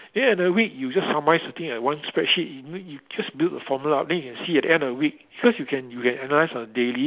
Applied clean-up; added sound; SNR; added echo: none; none; none; none.